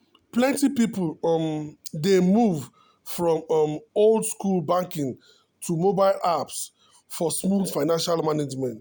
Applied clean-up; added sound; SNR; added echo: none; none; none; none.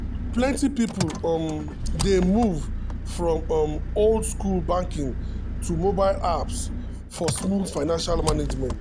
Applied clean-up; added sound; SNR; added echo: none; Engine; 4 dB; none.